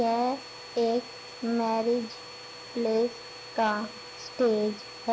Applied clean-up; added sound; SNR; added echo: none; Domestic sounds, home sounds; 14 dB; none.